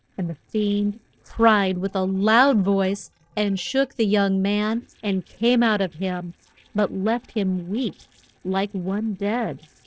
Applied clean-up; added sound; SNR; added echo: neural separator model SepFormer DNS4.